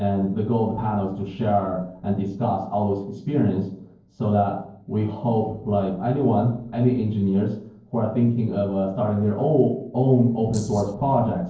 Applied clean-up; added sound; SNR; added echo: neural separator model SepFormer DNS4.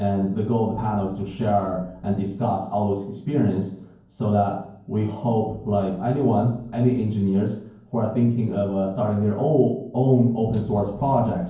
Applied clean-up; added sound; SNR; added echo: none; Rattle (instrument); 13 dB; reverberation time 0.9 s.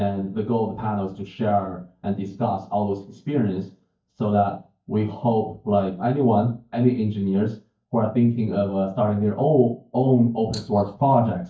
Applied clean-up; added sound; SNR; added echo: neural mask model DeepFilterNet 3.